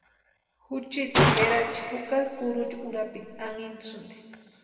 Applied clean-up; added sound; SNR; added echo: none; Gunshot, gunfire; -3 dB; reverberation time 2.4 s.